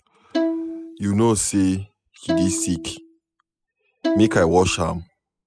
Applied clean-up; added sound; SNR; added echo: classical method spectral subtraction.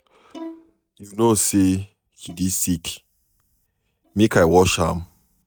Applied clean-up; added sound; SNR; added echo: neural mask model DeepFilterNet 3.